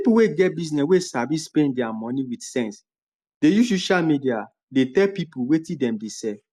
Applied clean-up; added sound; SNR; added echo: none; none; none; none.